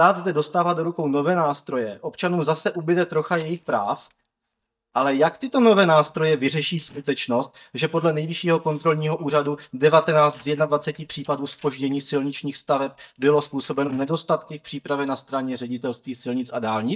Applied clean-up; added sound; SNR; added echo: neural mask model DeepFilterNet 3.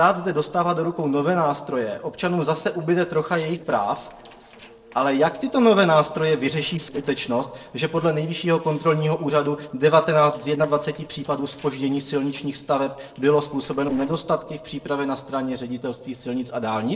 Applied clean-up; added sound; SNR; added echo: neural separator model SepFormer DNS4.